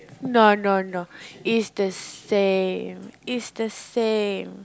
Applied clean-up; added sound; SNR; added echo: none; none; none; none.